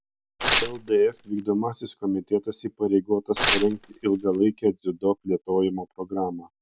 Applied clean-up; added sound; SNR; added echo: none; Tearing; -1 dB; none.